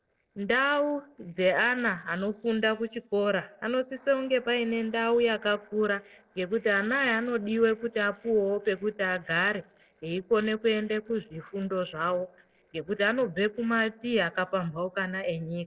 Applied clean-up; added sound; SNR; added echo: neural separator model SepFormer DNS4.